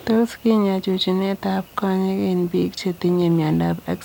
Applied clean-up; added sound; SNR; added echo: none; none; none; none.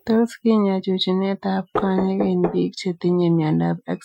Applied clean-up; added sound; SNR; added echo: classical method Wiener filter.